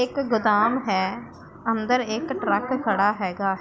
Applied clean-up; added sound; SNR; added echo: none; none; none; none.